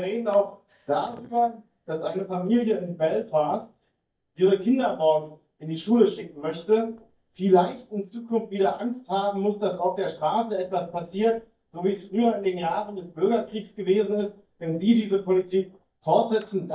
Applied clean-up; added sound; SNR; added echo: neural mask model DeepFilterNet 3.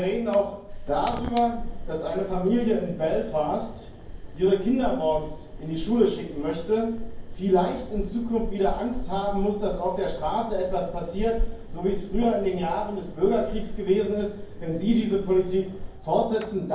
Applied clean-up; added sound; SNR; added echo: none; Fire; 8 dB; reverberation time 0.9 s.